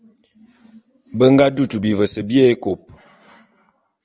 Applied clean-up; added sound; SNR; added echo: none; none; none; none.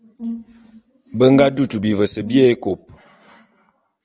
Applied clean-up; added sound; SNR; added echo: none; Brass instrument; 12 dB; none.